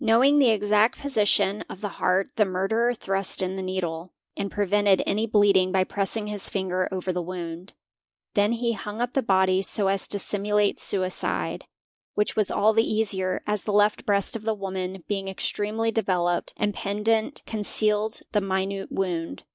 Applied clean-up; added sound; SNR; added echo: neural mask model Resemble Enhance denoiser.